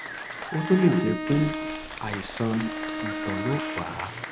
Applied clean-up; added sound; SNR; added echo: none; Bowed string instrument + Applause; 5 dB; none.